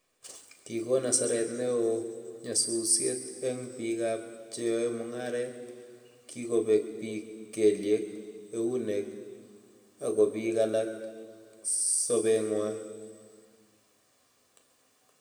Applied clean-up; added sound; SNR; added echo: none; none; none; reverberation time 1.8 s.